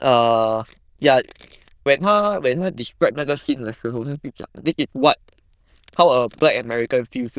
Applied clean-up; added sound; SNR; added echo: neural diffusion model UNIVERSE++.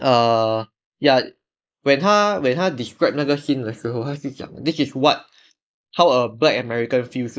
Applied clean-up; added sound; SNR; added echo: neural mask model Resemble Enhance denoiser.